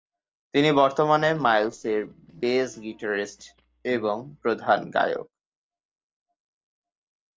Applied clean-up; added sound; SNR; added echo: neural separator model SepFormer DNS4.